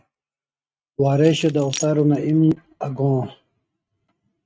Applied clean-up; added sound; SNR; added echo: neural mask model RNNoise.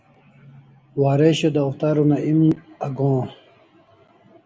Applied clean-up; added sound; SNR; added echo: none; none; none; none.